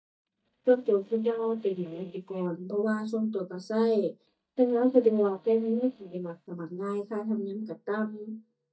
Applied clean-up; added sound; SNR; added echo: neural mask model DeepFilterNet 3.